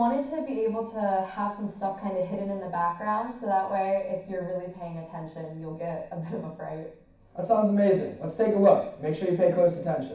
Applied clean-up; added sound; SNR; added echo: none; none; none; reverberation time 0.6 s.